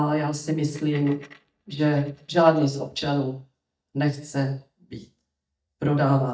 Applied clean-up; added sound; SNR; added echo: neural mask model DeepFilterNet 3.